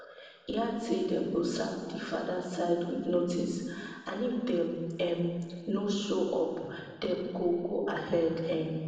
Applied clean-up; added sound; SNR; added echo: none; none; none; reverberation time 1.5 s.